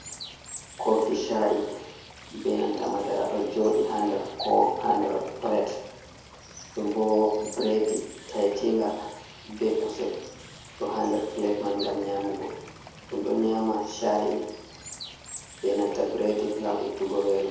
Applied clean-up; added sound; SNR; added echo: none; Water / Bird; 17 dB; reverberation time 1.0 s.